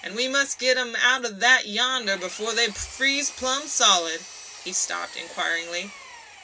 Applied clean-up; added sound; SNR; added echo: none; Engine; 18 dB; reverberation time 0.4 s.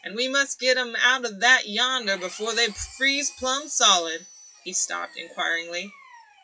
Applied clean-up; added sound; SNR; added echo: classical method WPE with log-MMSE.